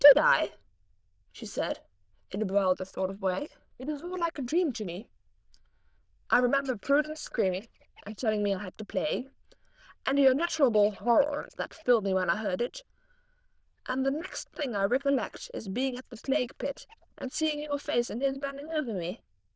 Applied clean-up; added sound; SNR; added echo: neural diffusion model UNIVERSE++.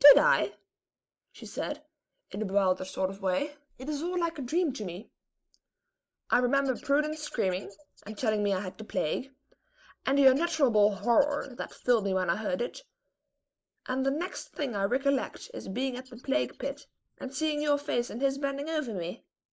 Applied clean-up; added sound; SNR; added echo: neural mask model Resemble Enhance denoiser.